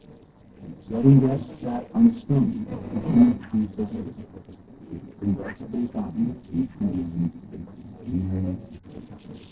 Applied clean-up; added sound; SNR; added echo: neural separator model SepFormer DNS4.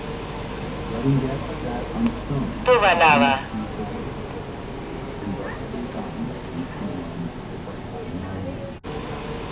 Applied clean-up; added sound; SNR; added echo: none; Subway, metro, underground; -5 dB; reverberation time 0.3 s.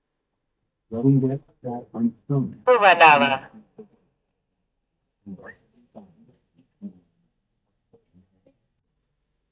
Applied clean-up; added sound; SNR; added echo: neural mask model DeepFilterNet 3.